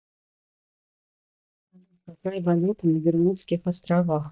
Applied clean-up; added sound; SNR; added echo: neural mask model DeepFilterNet 3.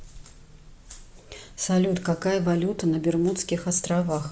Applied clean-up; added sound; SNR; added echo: none; none; none; none.